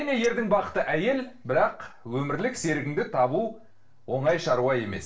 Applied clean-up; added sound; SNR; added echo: neural separator model SepFormer DNS4.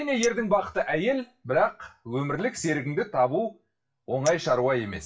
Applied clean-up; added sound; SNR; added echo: classical method WPE with log-MMSE.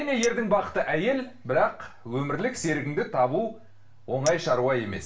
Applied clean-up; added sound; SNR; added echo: none; Chink, clink; 20 dB; reverberation time 0.3 s.